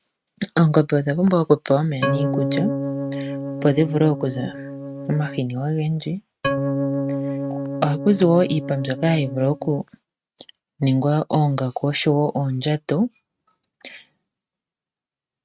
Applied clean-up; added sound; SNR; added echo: neural mask model RNNoise.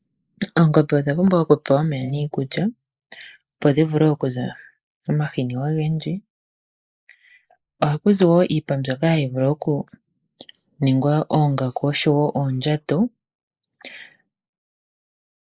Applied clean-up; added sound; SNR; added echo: neural mask model Resemble Enhance denoiser.